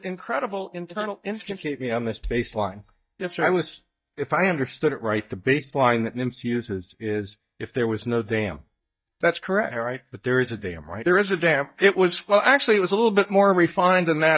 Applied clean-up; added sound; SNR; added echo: neural mask model DeepFilterNet 3.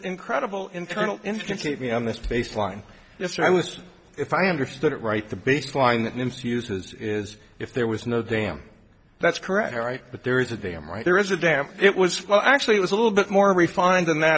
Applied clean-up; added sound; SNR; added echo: none; none; none; none.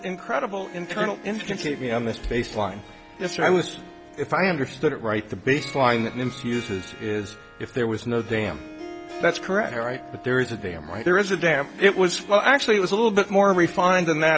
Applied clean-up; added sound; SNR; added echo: none; Harp; 18 dB; none.